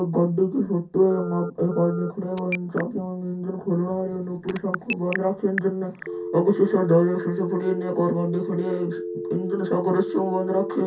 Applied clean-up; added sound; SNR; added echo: none; Telephone; 9 dB; reverberation time 0.3 s.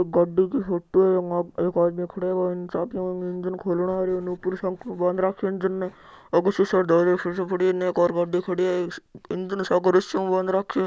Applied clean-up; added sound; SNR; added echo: none; none; none; none.